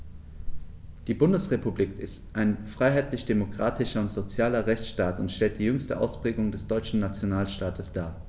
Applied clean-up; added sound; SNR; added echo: none; none; none; none.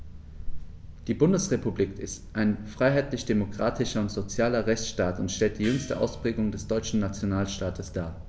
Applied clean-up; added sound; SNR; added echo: none; Gong; 19 dB; none.